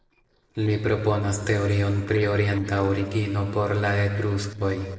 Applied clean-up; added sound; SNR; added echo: neural separator model SepFormer DNS4.